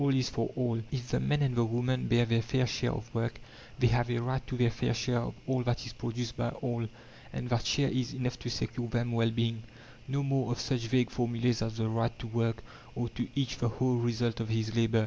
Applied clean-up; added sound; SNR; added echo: none; none; none; none.